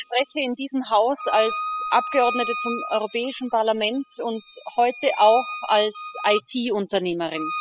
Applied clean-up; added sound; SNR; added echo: classical method spectral subtraction.